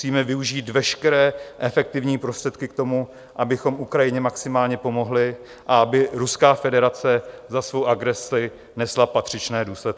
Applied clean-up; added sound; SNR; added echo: none; none; none; none.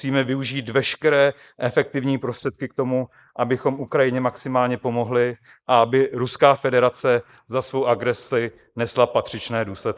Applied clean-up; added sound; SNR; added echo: neural mask model Resemble Enhance denoiser.